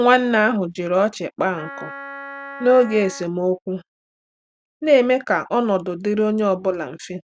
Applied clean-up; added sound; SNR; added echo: none; Wind instrument, woodwind instrument; 15 dB; none.